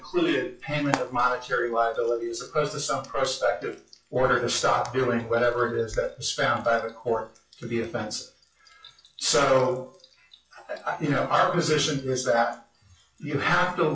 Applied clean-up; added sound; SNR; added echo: classical method WPE with log-MMSE.